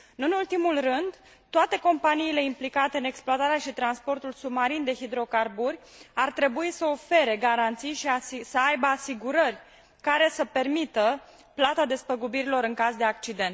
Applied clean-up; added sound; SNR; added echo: none; none; none; none.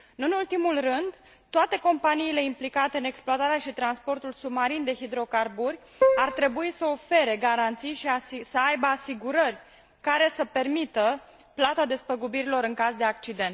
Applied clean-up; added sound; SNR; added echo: none; Keyboard (musical); -4 dB; none.